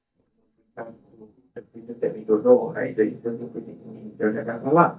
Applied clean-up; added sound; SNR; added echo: neural mask model DeepFilterNet 3.